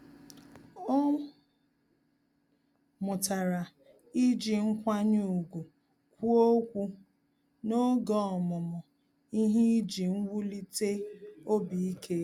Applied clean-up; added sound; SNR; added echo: none; none; none; none.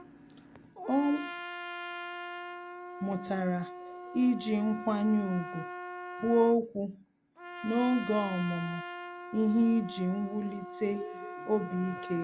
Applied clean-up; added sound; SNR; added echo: none; Trumpet; 11 dB; none.